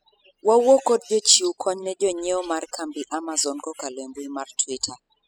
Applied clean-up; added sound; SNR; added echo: classical method spectral subtraction.